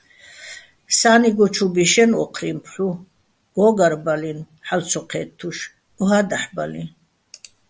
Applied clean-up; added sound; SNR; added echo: none; none; none; none.